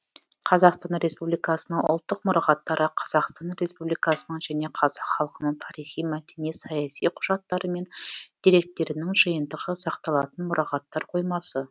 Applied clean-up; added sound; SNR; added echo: neural mask model RNNoise.